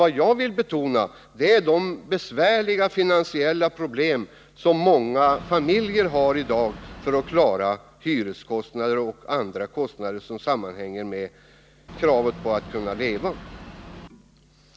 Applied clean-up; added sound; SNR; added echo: none; Boat, Water vehicle; 16 dB; none.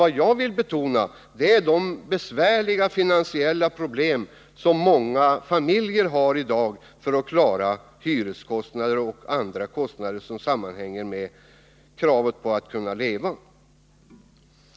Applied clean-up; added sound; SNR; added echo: none; none; none; none.